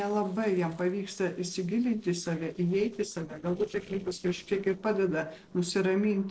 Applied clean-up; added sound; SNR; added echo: neural separator model SepFormer DNS4.